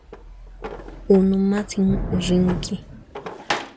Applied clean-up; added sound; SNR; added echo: none; Thunder / Rain + Drawer open or close; 8 dB; none.